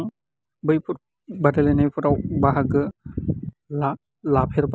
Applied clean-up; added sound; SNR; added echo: none; none; none; none.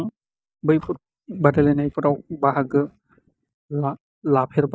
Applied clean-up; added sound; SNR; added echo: neural mask model DeepFilterNet 3.